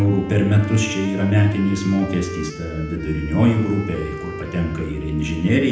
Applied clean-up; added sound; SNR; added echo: none; Wind instrument, woodwind instrument; 14 dB; reverberation time 0.8 s.